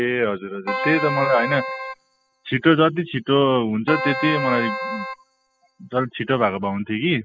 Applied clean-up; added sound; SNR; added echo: classical method spectral subtraction.